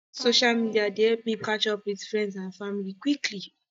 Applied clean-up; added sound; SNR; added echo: neural mask model DeepFilterNet 3.